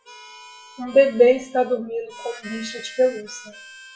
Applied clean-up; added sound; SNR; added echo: classical method WPE with log-MMSE.